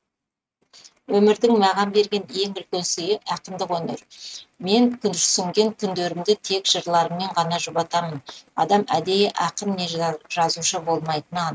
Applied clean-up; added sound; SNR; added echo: neural mask model RNNoise.